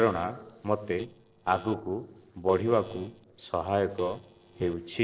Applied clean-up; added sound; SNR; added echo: neural separator model SepFormer DNS4.